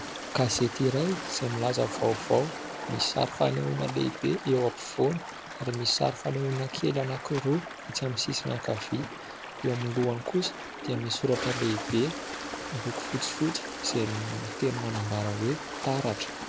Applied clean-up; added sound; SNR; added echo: none; Stream + Toilet flush; 8 dB; none.